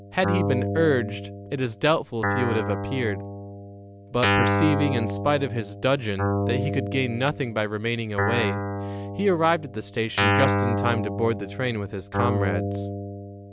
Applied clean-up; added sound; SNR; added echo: none; Guitar; 1 dB; none.